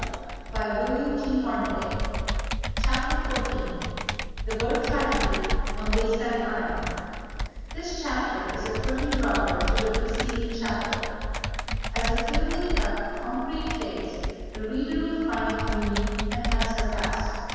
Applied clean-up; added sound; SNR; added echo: none; Computer keyboard; -1 dB; reverberation time 2.1 s.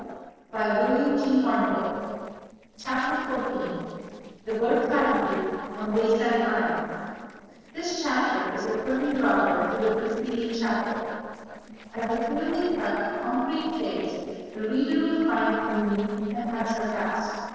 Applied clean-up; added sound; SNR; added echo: neural separator model SepFormer DNS4.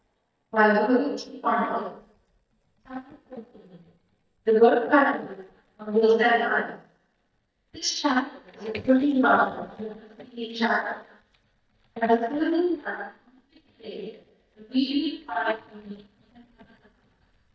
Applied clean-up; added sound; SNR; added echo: neural mask model DeepFilterNet 3.